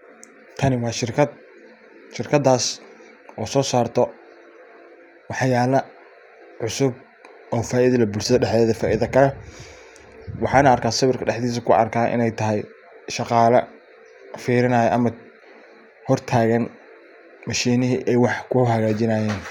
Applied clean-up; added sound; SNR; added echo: none; none; none; none.